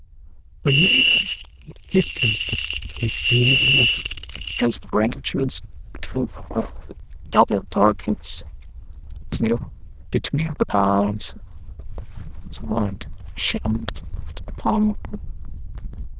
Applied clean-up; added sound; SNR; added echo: neural diffusion model UNIVERSE++.